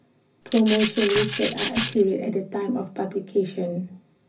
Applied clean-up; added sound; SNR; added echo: none; Rattle (instrument); 3 dB; reverberation time 0.4 s.